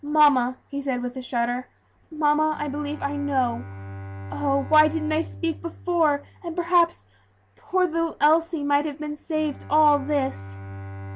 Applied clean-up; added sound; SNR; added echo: none; Bowed string instrument; 15 dB; none.